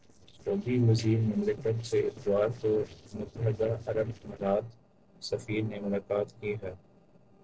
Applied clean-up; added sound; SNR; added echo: neural separator model SepFormer DNS4.